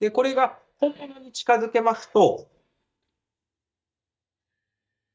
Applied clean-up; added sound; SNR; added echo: neural mask model DeepFilterNet 3.